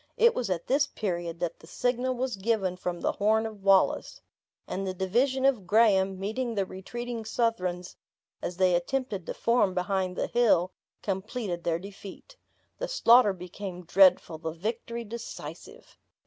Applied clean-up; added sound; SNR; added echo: none; none; none; none.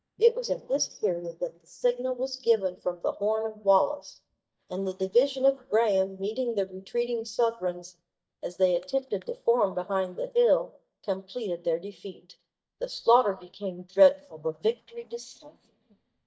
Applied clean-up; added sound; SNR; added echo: neural mask model DeepFilterNet 3.